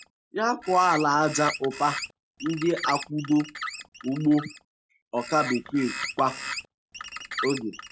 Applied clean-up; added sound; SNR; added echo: none; Bird; 10 dB; none.